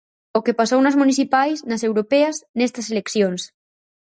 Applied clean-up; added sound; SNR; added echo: none; none; none; none.